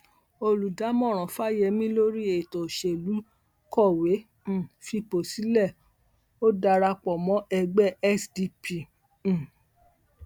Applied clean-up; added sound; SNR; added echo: none; none; none; none.